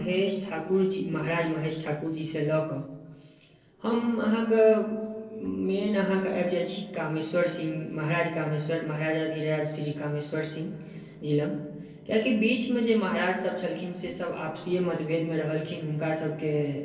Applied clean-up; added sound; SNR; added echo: neural separator model SepFormer DNS4.